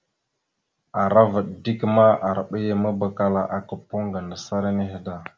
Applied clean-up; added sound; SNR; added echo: none; none; none; none.